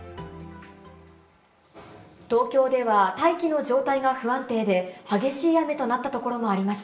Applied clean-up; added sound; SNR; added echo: none; none; none; reverberation time 1.0 s.